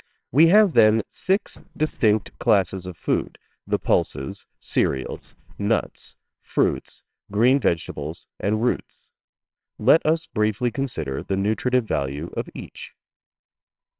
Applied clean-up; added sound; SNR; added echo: neural separator model SepFormer WHAMR!.